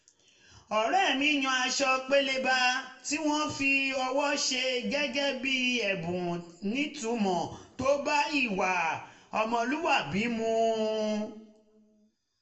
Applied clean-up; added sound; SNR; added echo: none; none; none; reverberation time 0.5 s.